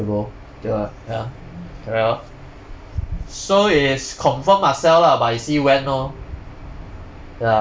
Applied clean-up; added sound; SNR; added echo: none; none; none; none.